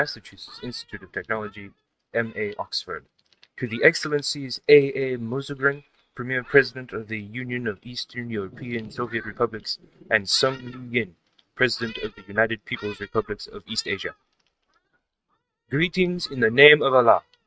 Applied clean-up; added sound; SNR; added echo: neural mask model RNNoise.